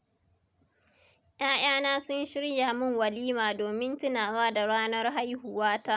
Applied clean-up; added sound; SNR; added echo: none; none; none; none.